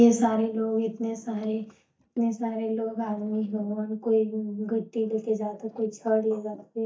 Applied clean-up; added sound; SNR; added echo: neural mask model DeepFilterNet 3.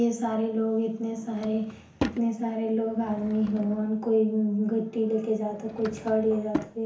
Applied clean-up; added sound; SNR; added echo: none; Drawer open or close / Wood; 13 dB; reverberation time 0.7 s.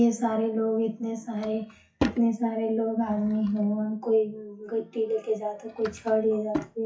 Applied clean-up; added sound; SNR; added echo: classical method WPE with log-MMSE.